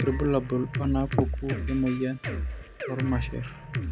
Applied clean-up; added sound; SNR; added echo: none; Drum kit; 3 dB; none.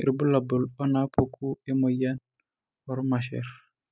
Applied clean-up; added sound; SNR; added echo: none; none; none; none.